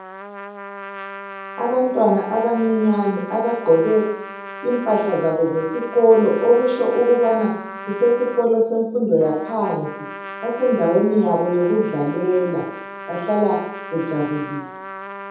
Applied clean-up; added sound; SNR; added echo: none; Trumpet; 14 dB; reverberation time 0.8 s.